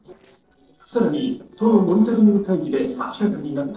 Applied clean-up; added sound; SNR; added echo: neural separator model SepFormer DNS4.